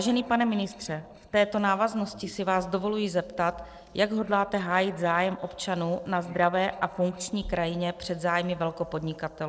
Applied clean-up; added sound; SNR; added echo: neural separator model SepFormer DNS4.